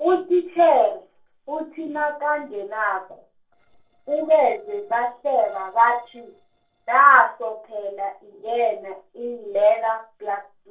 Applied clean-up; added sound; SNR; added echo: neural separator model SepFormer DNS4.